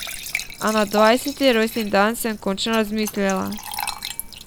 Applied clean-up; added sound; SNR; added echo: none; Fill (with liquid) / Trickle, dribble / Glass; 11 dB; none.